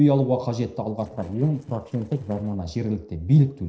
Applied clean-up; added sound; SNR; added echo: neural separator model SepFormer DNS4.